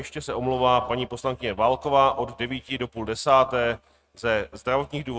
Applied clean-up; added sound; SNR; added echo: neural mask model RNNoise.